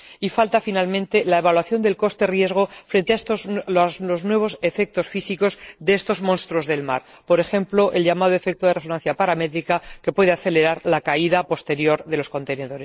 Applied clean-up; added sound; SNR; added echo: neural mask model Resemble Enhance denoiser.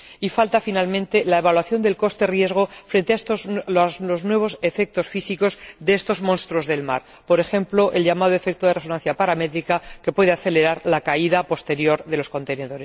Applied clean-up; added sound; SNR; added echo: none; none; none; none.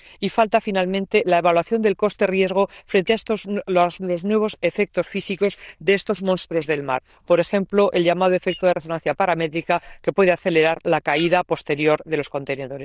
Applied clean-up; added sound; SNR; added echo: neural diffusion model UNIVERSE++.